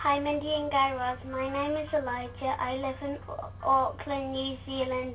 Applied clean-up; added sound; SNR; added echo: none; Bus; 15 dB; reverberation time 0.2 s.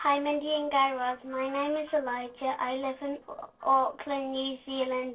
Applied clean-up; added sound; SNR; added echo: neural separator model SepFormer DNS4.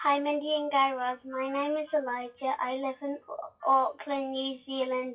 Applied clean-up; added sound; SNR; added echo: classical method WPE with log-MMSE.